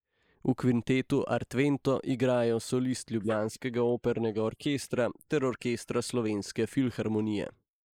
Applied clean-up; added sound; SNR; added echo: neural mask model Resemble Enhance denoiser.